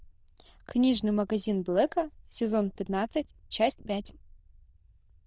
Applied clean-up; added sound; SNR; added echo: neural diffusion model UNIVERSE++.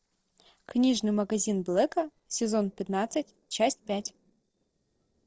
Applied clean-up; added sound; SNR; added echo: neural separator model SepFormer DNS4.